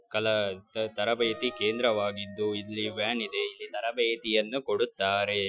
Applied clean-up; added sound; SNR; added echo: classical method Wiener filter.